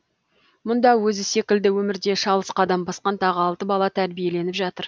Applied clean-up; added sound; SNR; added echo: none; none; none; none.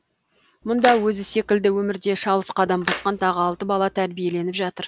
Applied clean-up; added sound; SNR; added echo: none; Splash, splatter; 10 dB; none.